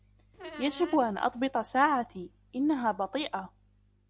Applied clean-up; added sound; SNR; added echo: none; Squeak; 16 dB; none.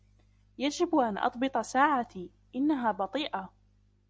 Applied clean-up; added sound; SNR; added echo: none; none; none; none.